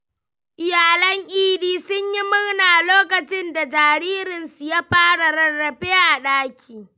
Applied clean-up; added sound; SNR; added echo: none; none; none; none.